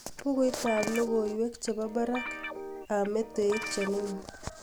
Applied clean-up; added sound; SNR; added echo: none; Guitar; 9 dB; none.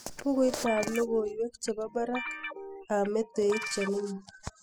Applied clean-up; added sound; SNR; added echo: classical method spectral subtraction.